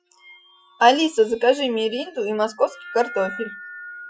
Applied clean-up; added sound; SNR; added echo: classical method Wiener filter.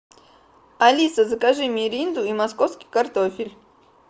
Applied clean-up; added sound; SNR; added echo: none; none; none; none.